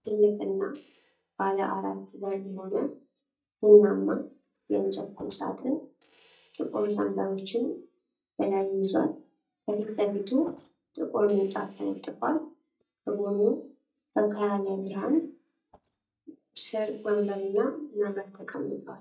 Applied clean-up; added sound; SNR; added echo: neural mask model DeepFilterNet 3.